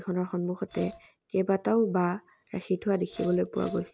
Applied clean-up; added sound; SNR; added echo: none; Glass; -1 dB; none.